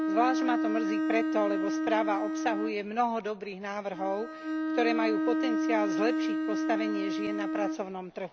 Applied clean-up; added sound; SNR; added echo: none; Bowed string instrument; -1 dB; none.